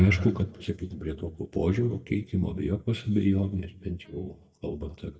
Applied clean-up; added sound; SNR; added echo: neural mask model DeepFilterNet 3.